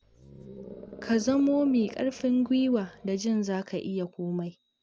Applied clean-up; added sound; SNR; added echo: none; Animal; 18 dB; none.